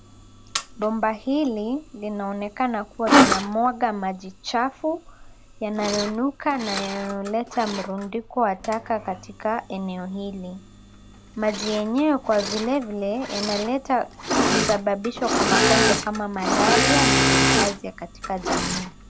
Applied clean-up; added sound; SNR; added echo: none; Engine / Mechanisms; 0 dB; none.